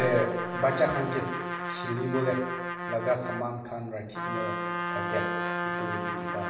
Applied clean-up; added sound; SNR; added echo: none; Trumpet; 2 dB; reverberation time 1.1 s.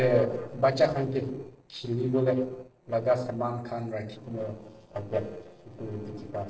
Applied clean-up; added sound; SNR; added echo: neural separator model SepFormer DNS4.